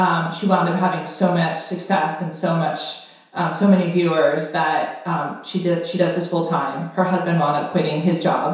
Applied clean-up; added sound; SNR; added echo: none; none; none; reverberation time 0.7 s.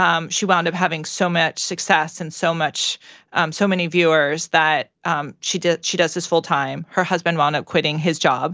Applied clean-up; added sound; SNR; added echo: none; none; none; none.